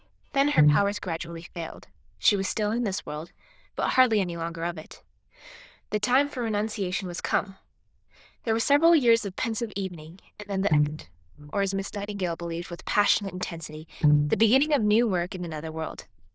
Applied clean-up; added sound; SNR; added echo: neural diffusion model UNIVERSE++.